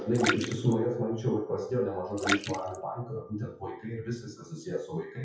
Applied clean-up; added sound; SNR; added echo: classical method WPE with log-MMSE.